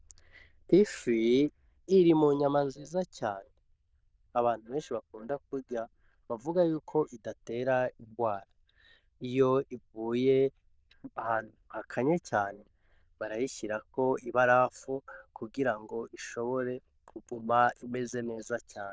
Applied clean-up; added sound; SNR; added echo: neural diffusion model UNIVERSE++.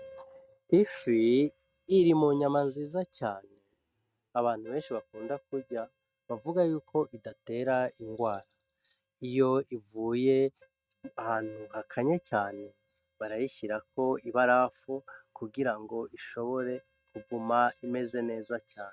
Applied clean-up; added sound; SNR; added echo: neural mask model RNNoise.